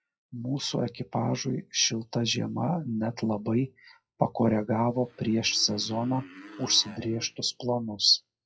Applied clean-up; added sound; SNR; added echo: classical method WPE with log-MMSE.